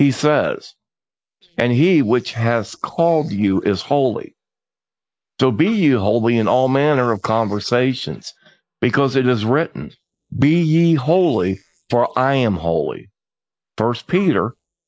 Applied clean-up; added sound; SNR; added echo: neural mask model Resemble Enhance denoiser.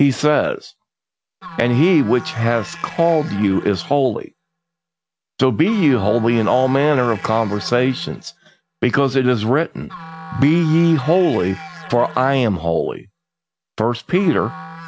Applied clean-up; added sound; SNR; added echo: none; Musical instrument; 18 dB; none.